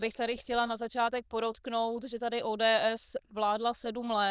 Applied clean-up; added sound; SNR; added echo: neural diffusion model UNIVERSE++.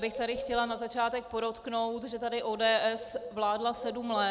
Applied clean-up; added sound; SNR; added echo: none; Bird; 14 dB; none.